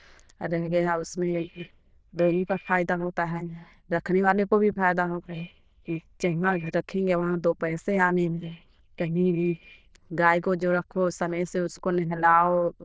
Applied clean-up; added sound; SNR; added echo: neural diffusion model UNIVERSE++.